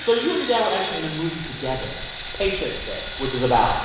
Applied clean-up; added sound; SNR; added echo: none; Sawing; 8 dB; reverberation time 1.0 s.